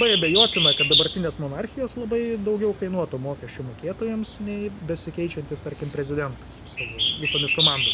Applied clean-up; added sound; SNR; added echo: none; Bird; -1 dB; none.